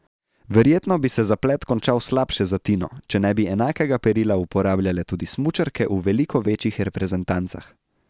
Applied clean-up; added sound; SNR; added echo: none; none; none; none.